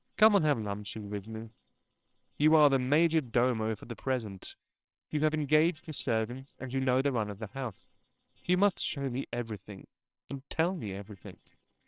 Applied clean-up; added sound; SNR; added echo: neural separator model SepFormer WHAMR!.